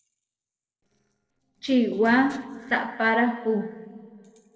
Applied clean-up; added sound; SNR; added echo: neural separator model SepFormer DNS4.